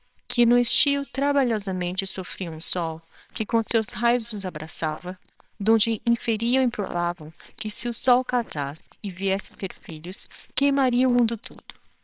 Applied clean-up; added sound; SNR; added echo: neural separator model SepFormer WHAMR!.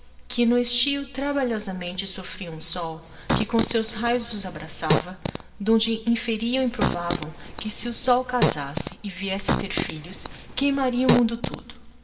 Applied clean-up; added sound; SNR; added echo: none; Fart; 3 dB; reverberation time 1.4 s.